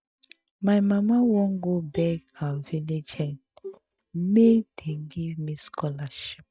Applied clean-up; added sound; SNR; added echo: neural mask model DeepFilterNet 3.